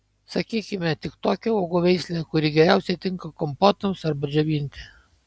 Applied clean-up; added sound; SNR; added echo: none; none; none; none.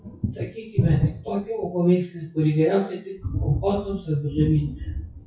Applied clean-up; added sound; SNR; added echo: classical method WPE with log-MMSE.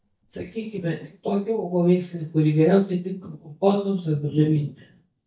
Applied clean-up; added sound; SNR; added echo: neural mask model DeepFilterNet 3.